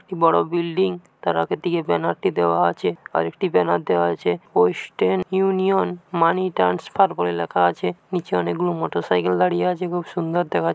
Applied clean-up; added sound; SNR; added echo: none; none; none; none.